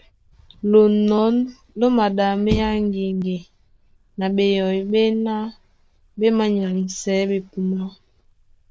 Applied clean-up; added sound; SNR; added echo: neural diffusion model UNIVERSE++.